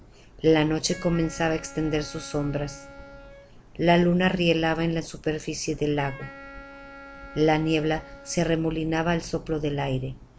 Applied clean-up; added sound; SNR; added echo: none; Wind instrument, woodwind instrument; 19 dB; none.